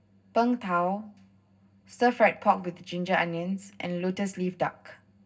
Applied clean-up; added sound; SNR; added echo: none; none; none; reverberation time 0.4 s.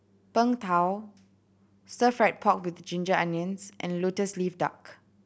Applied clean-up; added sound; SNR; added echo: none; none; none; none.